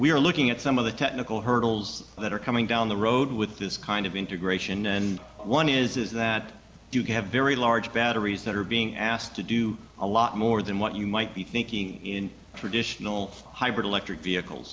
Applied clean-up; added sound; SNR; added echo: none; none; none; none.